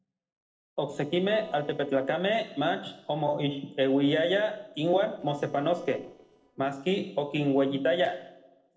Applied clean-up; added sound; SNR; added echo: neural separator model SepFormer DNS4.